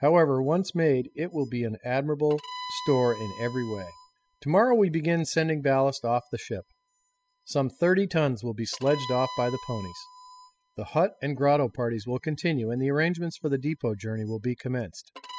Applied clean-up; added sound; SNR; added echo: classical method spectral subtraction.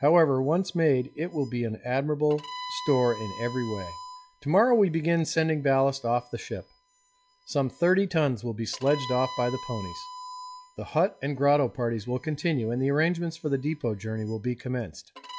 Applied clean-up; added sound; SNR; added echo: classical method log-MMSE.